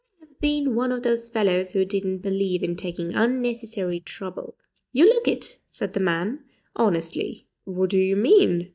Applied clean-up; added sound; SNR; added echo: neural mask model DeepFilterNet 3.